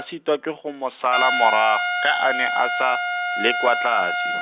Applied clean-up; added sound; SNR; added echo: none; Trumpet; 1 dB; none.